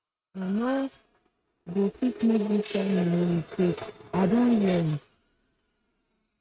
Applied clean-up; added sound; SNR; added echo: neural mask model RNNoise.